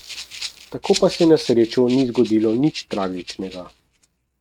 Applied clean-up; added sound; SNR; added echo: neural mask model RNNoise.